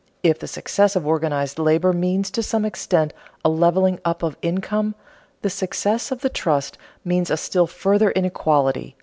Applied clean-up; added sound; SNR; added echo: none; none; none; none.